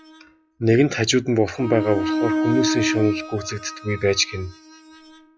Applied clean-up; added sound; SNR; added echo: classical method log-MMSE.